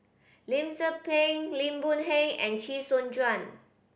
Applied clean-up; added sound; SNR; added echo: none; none; none; none.